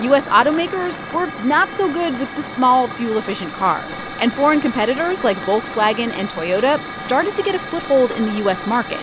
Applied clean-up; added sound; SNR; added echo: none; Hiss / Fire; 10 dB; none.